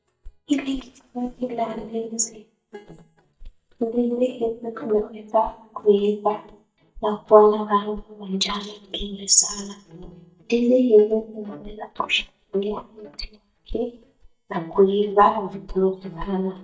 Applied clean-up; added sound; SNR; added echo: neural mask model DeepFilterNet 3.